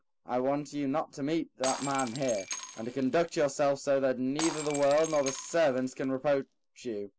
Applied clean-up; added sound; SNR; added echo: none; Shatter; 11 dB; none.